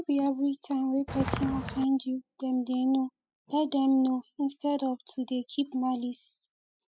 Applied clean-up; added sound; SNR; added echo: classical method spectral subtraction.